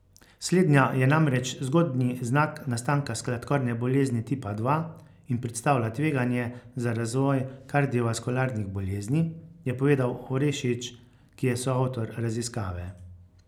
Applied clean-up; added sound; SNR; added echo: none; none; none; none.